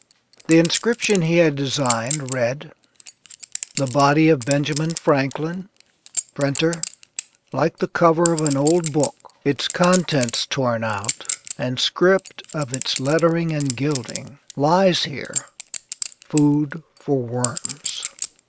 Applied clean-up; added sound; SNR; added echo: none; Chink, clink; 11 dB; none.